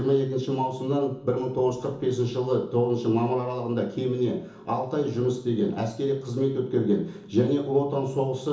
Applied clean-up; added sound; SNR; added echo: none; none; none; reverberation time 0.8 s.